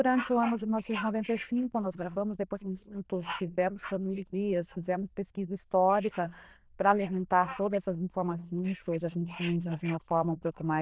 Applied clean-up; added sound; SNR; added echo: neural diffusion model UNIVERSE++.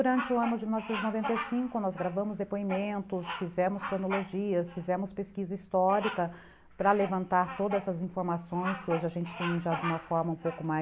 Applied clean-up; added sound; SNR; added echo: none; Bird vocalization, bird call, bird song; 10 dB; none.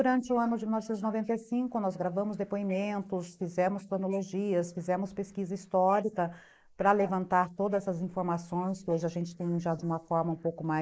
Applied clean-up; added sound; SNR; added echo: neural mask model Resemble Enhance denoiser.